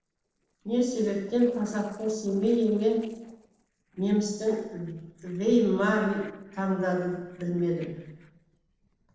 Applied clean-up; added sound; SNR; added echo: neural separator model SepFormer DNS4.